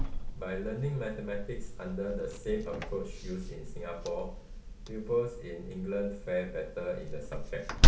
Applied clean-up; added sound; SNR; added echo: none; Slam; -5 dB; reverberation time 0.3 s.